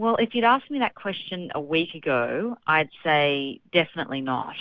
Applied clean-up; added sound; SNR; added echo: none; none; none; none.